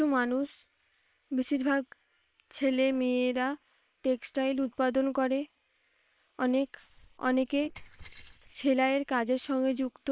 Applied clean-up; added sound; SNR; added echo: neural separator model SepFormer WHAM!.